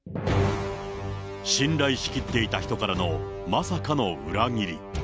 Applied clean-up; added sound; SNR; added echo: none; none; none; none.